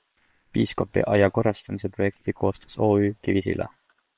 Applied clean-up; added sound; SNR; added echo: neural separator model SepFormer WHAM!.